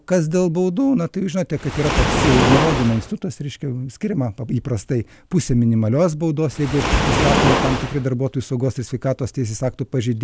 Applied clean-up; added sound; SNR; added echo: none; Waves, surf; 4 dB; none.